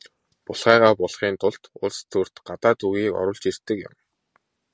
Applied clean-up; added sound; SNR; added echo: none; none; none; none.